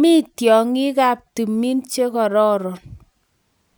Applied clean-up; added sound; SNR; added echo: none; none; none; none.